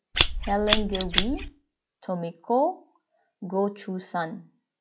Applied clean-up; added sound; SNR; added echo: classical method log-MMSE.